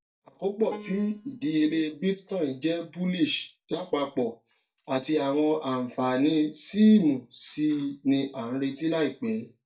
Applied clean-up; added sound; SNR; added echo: neural mask model DeepFilterNet 3.